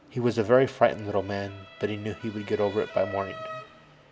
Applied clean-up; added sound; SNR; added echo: none; Motor vehicle (road) / Siren; 17 dB; none.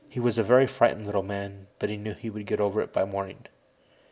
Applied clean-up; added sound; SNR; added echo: none; none; none; none.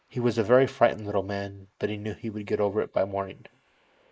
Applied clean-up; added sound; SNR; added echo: neural mask model Resemble Enhance denoiser.